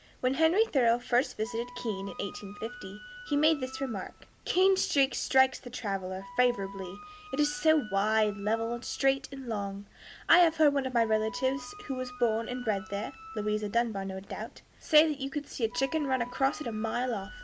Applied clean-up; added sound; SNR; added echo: none; Wind instrument, woodwind instrument; 19 dB; none.